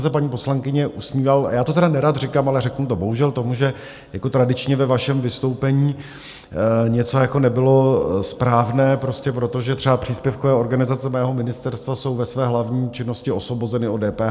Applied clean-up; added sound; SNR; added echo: none; none; none; none.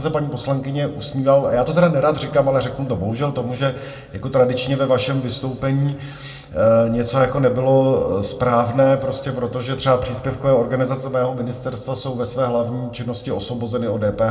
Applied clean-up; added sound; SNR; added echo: none; none; none; reverberation time 1.0 s.